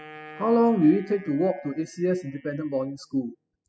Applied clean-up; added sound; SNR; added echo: classical method spectral subtraction.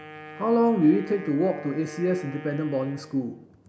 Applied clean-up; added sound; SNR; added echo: none; Wind instrument, woodwind instrument; 17 dB; none.